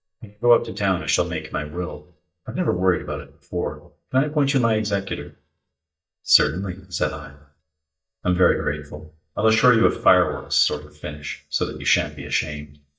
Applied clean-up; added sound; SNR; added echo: neural mask model DeepFilterNet 3.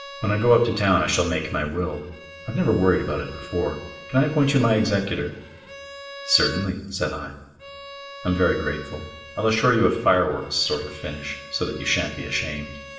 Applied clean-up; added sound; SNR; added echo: none; Bowed string instrument; 17 dB; reverberation time 1.0 s.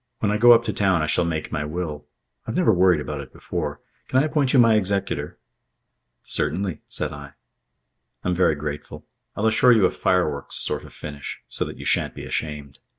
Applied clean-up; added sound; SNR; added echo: none; none; none; none.